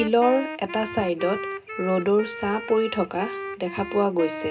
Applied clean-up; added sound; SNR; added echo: none; Wind instrument, woodwind instrument; 10 dB; reverberation time 0.2 s.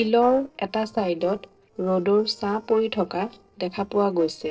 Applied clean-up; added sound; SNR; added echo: neural separator model SepFormer DNS4.